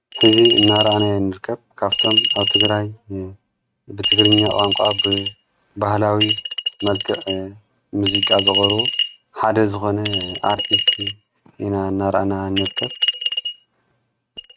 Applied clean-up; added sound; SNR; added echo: neural mask model RNNoise.